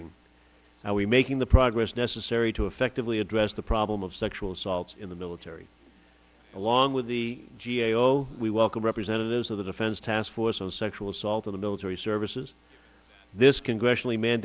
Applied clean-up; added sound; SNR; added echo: none; none; none; none.